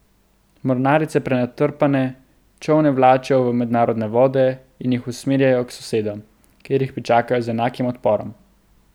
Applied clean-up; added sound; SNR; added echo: none; none; none; none.